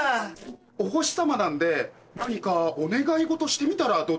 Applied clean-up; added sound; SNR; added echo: neural separator model SepFormer DNS4.